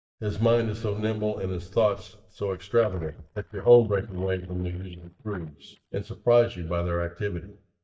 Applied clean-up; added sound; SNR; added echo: neural mask model DeepFilterNet 3.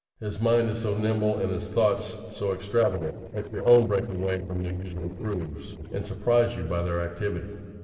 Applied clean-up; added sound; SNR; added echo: neural separator model SepFormer DNS4.